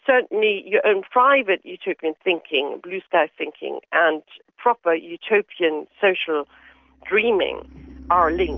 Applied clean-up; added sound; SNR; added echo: none; none; none; none.